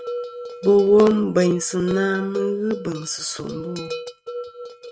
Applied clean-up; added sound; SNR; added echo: neural mask model RNNoise.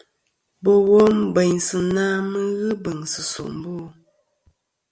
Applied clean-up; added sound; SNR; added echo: none; none; none; none.